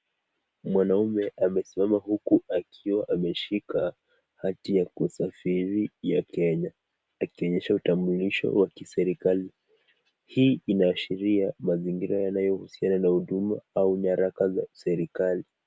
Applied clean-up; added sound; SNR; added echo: none; none; none; none.